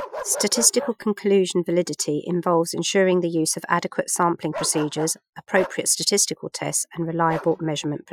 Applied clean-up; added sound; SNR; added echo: classical method Wiener filter.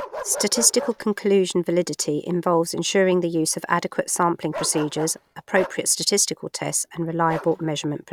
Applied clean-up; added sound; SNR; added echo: none; Bark; 15 dB; none.